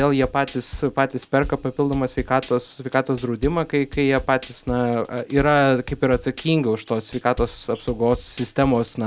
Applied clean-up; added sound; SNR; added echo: none; Drum kit; 15 dB; none.